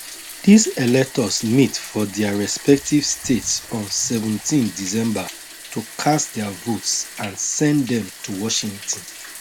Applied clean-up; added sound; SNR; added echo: none; Bathtub (filling or washing); 16 dB; none.